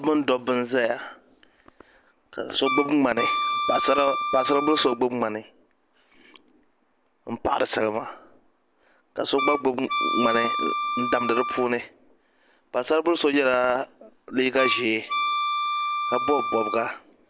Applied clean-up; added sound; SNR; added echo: none; Wind instrument, woodwind instrument; 2 dB; none.